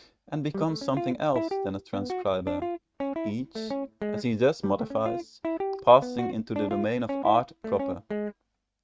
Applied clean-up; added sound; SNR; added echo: neural mask model RNNoise.